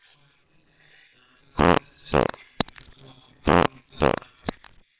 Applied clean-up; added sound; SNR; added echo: neural separator model SepFormer WHAMR!.